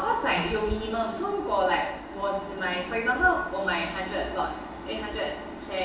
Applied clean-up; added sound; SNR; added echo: none; none; none; reverberation time 0.9 s.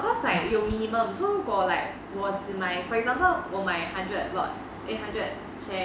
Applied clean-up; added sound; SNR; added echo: none; none; none; none.